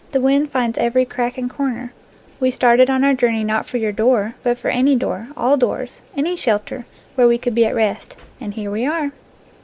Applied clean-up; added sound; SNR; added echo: none; none; none; none.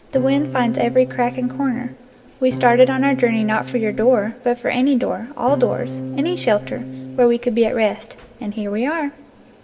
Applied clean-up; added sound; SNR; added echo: none; Electric guitar / Strum; 10 dB; reverberation time 1.9 s.